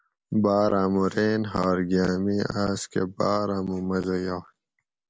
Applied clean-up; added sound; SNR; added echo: none; none; none; none.